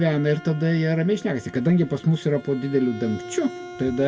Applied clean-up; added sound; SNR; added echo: none; Bowed string instrument; 17 dB; reverberation time 1.2 s.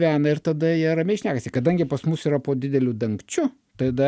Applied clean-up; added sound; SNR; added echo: none; none; none; none.